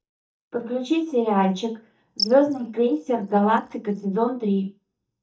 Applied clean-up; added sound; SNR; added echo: neural mask model DeepFilterNet 3.